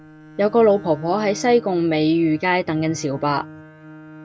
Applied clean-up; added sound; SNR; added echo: none; Bowed string instrument; 19 dB; none.